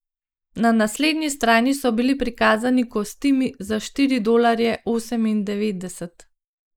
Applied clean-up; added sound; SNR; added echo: neural mask model Resemble Enhance denoiser.